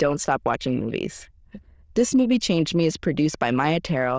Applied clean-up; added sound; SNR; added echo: neural diffusion model UNIVERSE++.